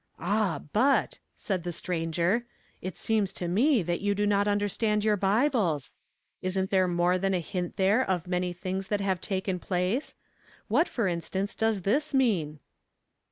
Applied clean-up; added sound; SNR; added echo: neural mask model Resemble Enhance denoiser.